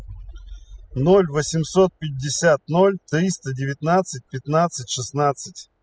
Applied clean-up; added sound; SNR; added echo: classical method spectral subtraction.